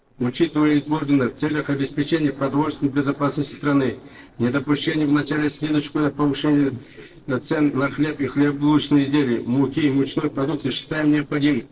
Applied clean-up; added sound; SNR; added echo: neural separator model SepFormer DNS4.